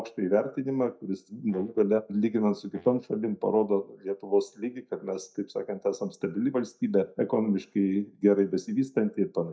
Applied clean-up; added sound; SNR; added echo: neural mask model DeepFilterNet 3.